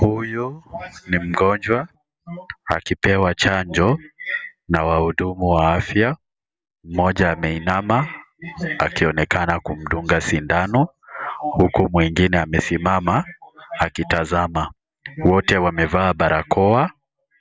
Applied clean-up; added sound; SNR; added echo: none; none; none; none.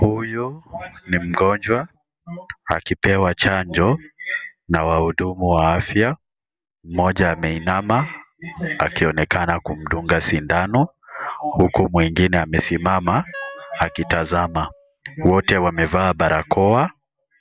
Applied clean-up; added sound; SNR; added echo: none; Wind instrument, woodwind instrument; 19 dB; none.